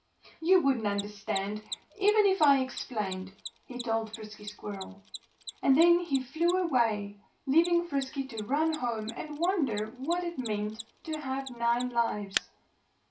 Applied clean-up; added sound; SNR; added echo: none; Mechanisms; 16 dB; reverberation time 0.3 s.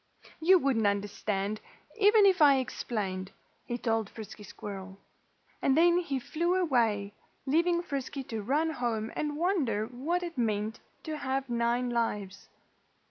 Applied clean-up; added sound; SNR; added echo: none; none; none; none.